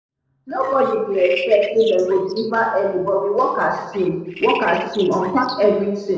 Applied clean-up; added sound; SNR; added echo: neural separator model SepFormer DNS4.